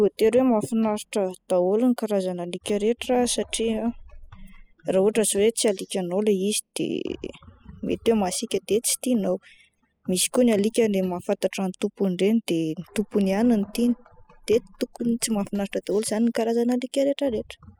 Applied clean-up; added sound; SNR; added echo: classical method spectral subtraction.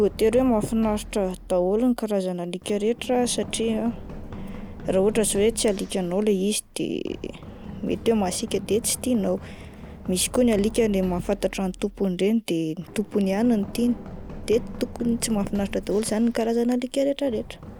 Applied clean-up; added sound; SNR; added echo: none; Run; 14 dB; none.